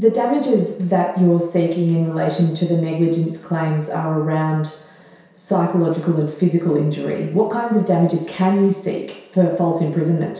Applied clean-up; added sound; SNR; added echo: none; none; none; reverberation time 0.7 s.